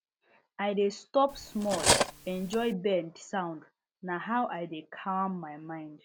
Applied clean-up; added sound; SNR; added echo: none; Cutlery, silverware; -2 dB; none.